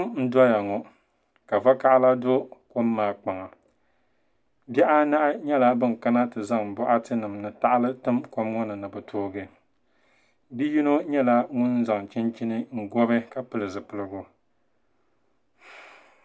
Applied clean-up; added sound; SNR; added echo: none; none; none; none.